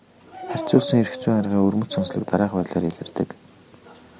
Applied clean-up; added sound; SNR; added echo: none; none; none; none.